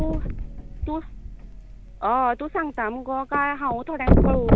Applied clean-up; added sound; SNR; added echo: none; Thump, thud; -3 dB; none.